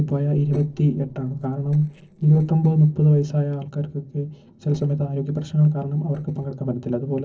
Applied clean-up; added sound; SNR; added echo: neural separator model SepFormer DNS4.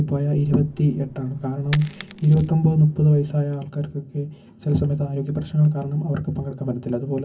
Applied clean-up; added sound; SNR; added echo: none; Coin (dropping); 16 dB; reverberation time 0.3 s.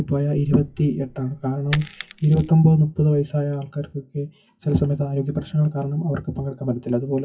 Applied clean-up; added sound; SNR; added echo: classical method WPE with log-MMSE.